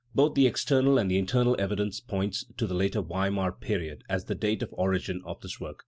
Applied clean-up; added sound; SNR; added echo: none; none; none; none.